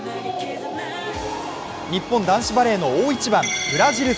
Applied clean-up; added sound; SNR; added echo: none; Harp; 18 dB; none.